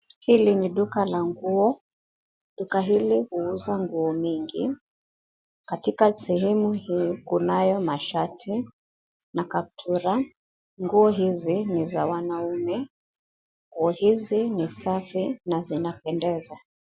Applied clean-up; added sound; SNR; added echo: none; none; none; none.